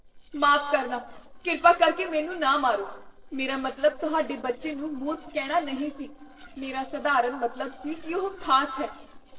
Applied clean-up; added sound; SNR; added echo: neural separator model SepFormer DNS4.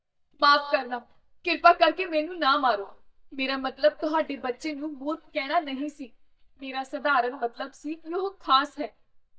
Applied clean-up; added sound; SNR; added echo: neural mask model DeepFilterNet 3.